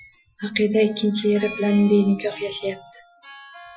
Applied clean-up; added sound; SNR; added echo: classical method Wiener filter.